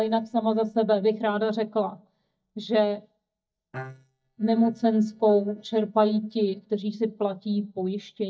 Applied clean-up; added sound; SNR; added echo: neural mask model DeepFilterNet 3.